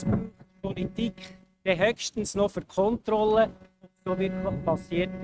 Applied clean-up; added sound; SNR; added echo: neural mask model RNNoise.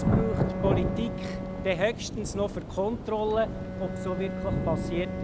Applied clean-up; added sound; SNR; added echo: none; Thunder / Rain + Bowed string instrument; -1 dB; none.